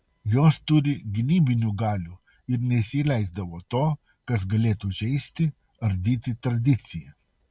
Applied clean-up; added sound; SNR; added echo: none; none; none; none.